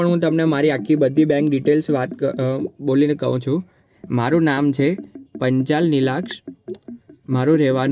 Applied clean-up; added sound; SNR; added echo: neural mask model DeepFilterNet 3.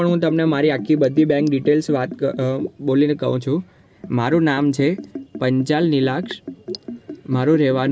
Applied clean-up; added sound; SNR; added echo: none; Liquid; 15 dB; none.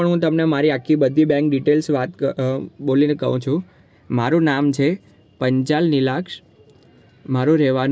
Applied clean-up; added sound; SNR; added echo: none; none; none; none.